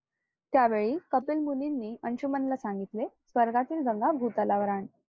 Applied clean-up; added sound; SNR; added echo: neural mask model Resemble Enhance denoiser.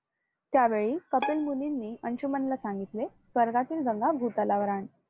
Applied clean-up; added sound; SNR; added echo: none; Bowed string instrument; 13 dB; none.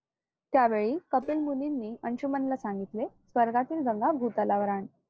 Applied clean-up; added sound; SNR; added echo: neural separator model SepFormer DNS4.